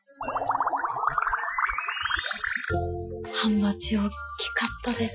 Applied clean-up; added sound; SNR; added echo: classical method Wiener filter.